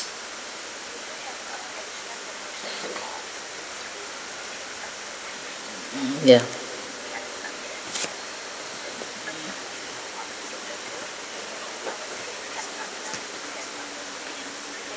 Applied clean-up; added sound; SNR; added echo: none; none; none; none.